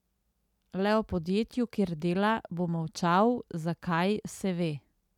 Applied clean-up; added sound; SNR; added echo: none; none; none; none.